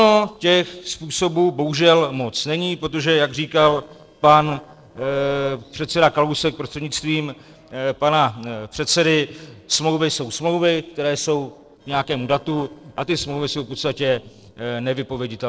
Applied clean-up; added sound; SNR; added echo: neural separator model SepFormer DNS4.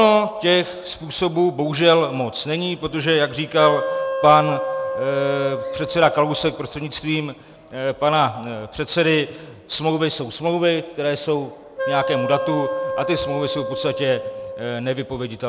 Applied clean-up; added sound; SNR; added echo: none; Wind instrument, woodwind instrument; 5 dB; none.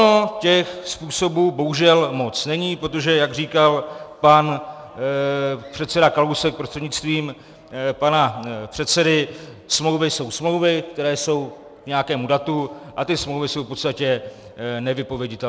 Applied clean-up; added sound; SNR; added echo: none; none; none; none.